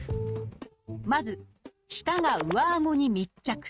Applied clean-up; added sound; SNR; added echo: neural mask model RNNoise.